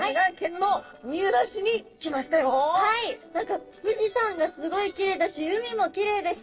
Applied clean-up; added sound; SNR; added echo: neural separator model SepFormer DNS4.